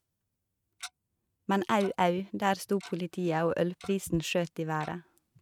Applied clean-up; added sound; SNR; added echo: neural mask model RNNoise.